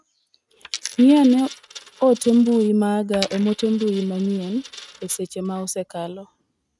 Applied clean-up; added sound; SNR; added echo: neural mask model RNNoise.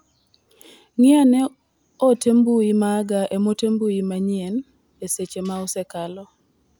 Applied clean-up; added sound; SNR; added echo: none; none; none; none.